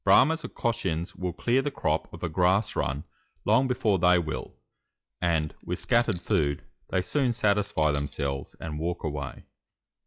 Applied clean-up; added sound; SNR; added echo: classical method log-MMSE.